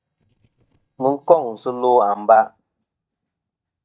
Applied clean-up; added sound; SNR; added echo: neural mask model DeepFilterNet 3.